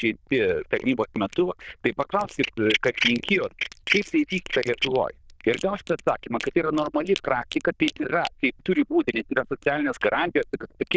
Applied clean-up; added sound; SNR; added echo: neural diffusion model UNIVERSE++.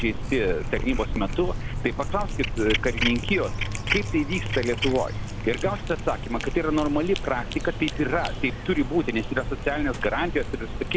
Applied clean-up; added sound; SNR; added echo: none; Cat; 3 dB; none.